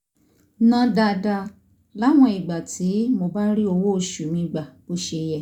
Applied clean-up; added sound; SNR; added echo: none; none; none; none.